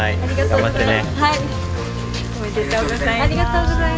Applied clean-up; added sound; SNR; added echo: none; none; none; none.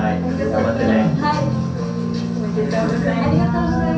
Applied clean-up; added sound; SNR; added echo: none; none; none; reverberation time 0.6 s.